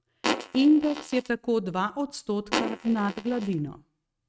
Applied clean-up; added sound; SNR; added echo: neural mask model RNNoise.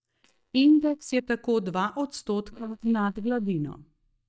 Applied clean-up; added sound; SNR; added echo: neural mask model DeepFilterNet 3.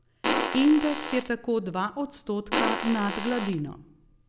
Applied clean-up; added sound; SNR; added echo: none; Fart; 2 dB; none.